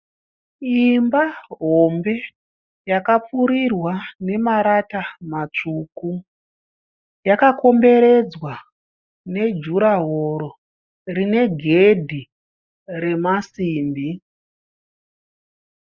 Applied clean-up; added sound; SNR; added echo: neural mask model Resemble Enhance denoiser.